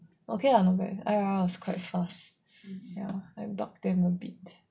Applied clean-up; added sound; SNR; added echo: none; none; none; none.